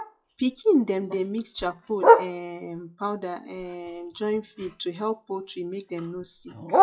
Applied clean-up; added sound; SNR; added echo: classical method WPE with log-MMSE.